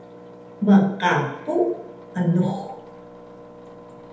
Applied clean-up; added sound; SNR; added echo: none; Engine; 19 dB; reverberation time 1.1 s.